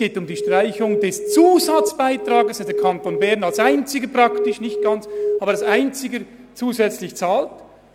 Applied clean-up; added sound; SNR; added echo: none; Alarm; 2 dB; none.